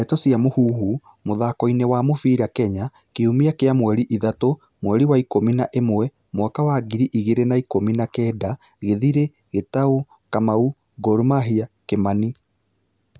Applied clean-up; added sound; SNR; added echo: none; none; none; none.